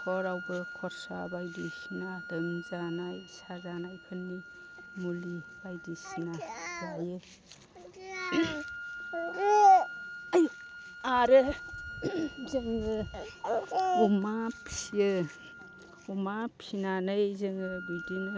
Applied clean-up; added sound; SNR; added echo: none; Wind instrument, woodwind instrument; 14 dB; none.